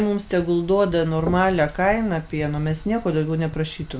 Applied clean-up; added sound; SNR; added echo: none; Knock; 16 dB; none.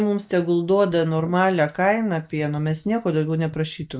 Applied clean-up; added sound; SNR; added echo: neural mask model DeepFilterNet 3.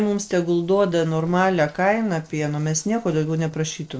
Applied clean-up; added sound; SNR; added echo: neural separator model SepFormer DNS4.